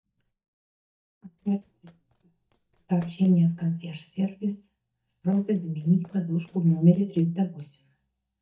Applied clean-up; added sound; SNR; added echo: neural mask model DeepFilterNet 3.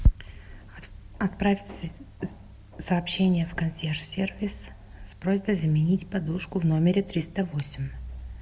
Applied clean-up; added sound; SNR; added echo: none; none; none; none.